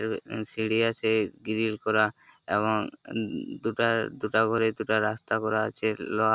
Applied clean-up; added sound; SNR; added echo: none; none; none; none.